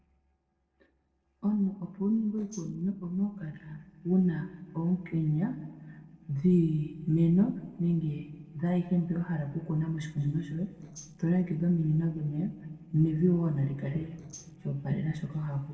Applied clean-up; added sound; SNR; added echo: neural separator model SepFormer DNS4.